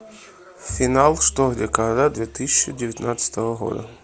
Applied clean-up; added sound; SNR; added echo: none; Bowed string instrument; 17 dB; none.